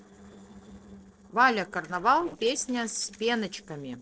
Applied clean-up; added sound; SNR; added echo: neural separator model SepFormer DNS4.